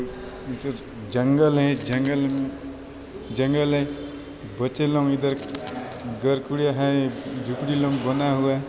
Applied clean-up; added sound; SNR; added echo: none; Coin (dropping); 17 dB; none.